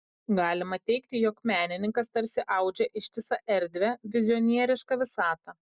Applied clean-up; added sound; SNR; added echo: neural mask model Resemble Enhance denoiser.